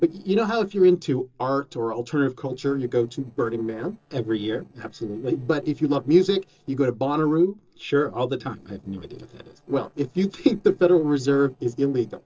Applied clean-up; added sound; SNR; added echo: neural separator model SepFormer DNS4.